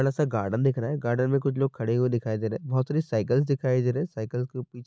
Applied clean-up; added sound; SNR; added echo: none; none; none; none.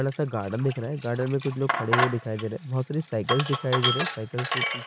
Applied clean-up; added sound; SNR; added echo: none; Sink (filling or washing); 1 dB; none.